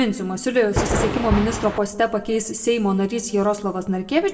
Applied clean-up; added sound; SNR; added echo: none; Thunder; 1 dB; reverberation time 0.8 s.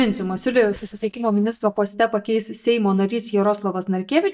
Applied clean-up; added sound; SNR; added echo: neural mask model DeepFilterNet 3.